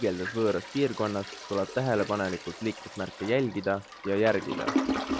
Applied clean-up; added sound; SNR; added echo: none; Toilet flush; 6 dB; none.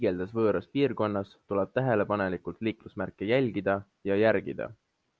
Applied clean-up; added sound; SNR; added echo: none; none; none; none.